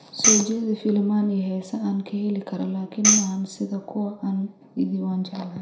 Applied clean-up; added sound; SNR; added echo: none; Tambourine; 0 dB; reverberation time 0.5 s.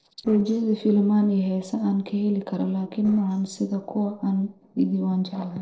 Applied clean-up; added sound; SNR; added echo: neural separator model SepFormer DNS4.